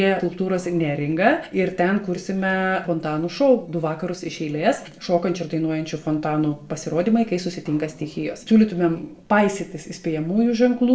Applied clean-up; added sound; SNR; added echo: neural separator model SepFormer DNS4.